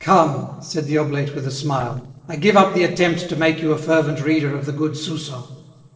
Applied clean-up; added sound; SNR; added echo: neural separator model SepFormer DNS4.